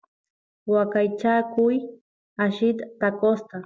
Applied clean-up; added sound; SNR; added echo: none; none; none; none.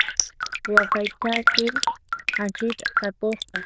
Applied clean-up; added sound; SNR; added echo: neural diffusion model UNIVERSE++.